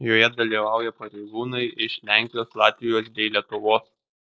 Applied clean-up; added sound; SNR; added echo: neural mask model Resemble Enhance denoiser.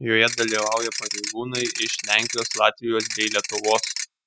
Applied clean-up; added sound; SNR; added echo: classical method spectral subtraction.